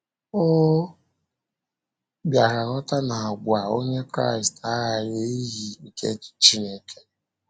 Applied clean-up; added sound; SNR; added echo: none; none; none; none.